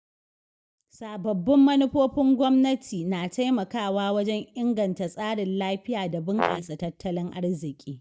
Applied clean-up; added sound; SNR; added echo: neural mask model DeepFilterNet 3.